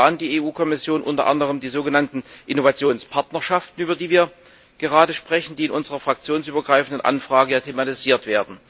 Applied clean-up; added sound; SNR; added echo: none; none; none; none.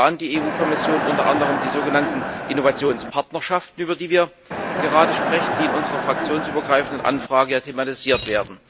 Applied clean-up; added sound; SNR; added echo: none; Coin (dropping) + Crowd; 3 dB; none.